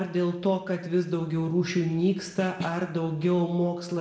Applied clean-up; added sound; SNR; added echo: neural separator model SepFormer DNS4.